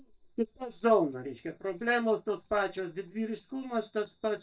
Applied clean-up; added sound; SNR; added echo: neural mask model DeepFilterNet 3.